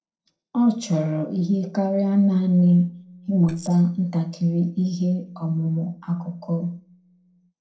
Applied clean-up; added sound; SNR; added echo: neural separator model SepFormer DNS4.